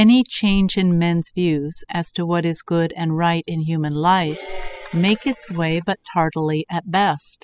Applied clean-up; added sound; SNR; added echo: classical method spectral subtraction.